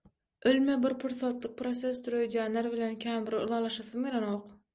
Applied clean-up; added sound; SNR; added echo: none; none; none; none.